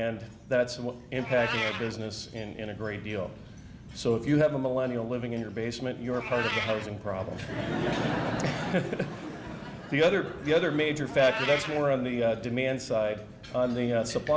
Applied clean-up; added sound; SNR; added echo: none; Meow; 13 dB; none.